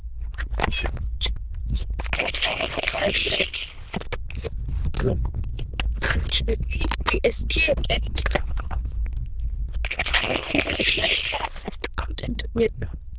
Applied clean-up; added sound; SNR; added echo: neural diffusion model UNIVERSE++.